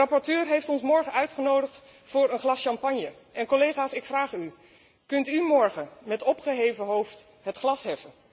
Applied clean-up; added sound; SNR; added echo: none; none; none; none.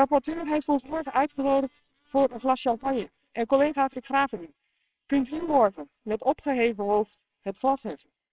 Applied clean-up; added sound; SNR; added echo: neural separator model SepFormer WHAMR!.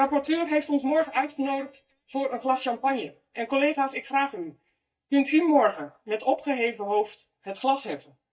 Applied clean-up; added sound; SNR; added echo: neural mask model DeepFilterNet 3.